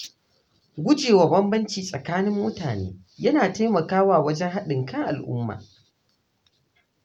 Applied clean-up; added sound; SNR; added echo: none; none; none; none.